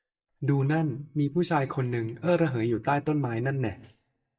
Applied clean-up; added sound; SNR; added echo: neural mask model DeepFilterNet 3.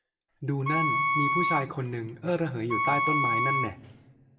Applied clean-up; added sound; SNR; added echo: none; Wind instrument, woodwind instrument; -2 dB; reverberation time 1.0 s.